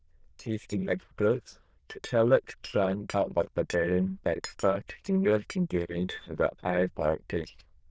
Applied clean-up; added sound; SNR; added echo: neural diffusion model UNIVERSE++.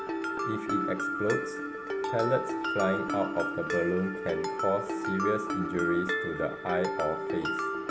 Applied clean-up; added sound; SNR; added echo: none; Mallet percussion; 0 dB; none.